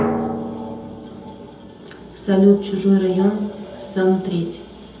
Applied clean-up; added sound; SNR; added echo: none; Drum; 10 dB; reverberation time 0.7 s.